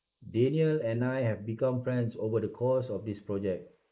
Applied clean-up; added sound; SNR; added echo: neural mask model Resemble Enhance denoiser.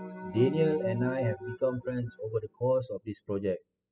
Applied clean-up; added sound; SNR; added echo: classical method spectral subtraction.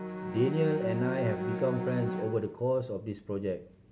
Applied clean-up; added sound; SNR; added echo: none; Bowed string instrument; 5 dB; none.